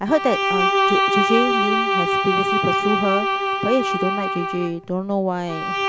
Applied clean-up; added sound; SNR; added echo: none; Bowed string instrument; -2 dB; none.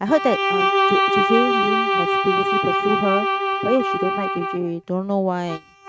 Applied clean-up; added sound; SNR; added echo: neural mask model RNNoise.